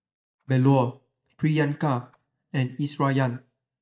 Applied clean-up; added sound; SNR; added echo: neural mask model DeepFilterNet 3.